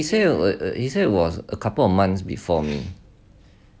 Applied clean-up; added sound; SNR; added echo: none; none; none; none.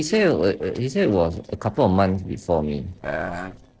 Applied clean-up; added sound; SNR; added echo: neural separator model SepFormer DNS4.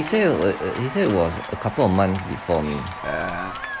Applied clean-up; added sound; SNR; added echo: none; Burping, eructation + Applause / Cheering; 9 dB; none.